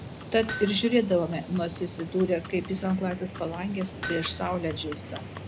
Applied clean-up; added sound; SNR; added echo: none; Livestock, farm animals, working animals + Hammer; 11 dB; none.